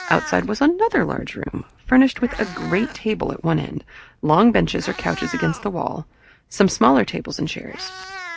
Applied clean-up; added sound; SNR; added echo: none; Meow; 17 dB; none.